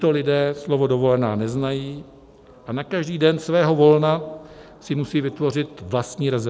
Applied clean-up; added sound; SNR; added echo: none; none; none; none.